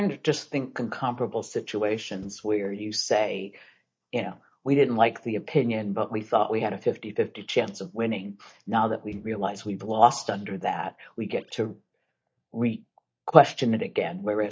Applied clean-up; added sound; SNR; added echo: neural mask model DeepFilterNet 3.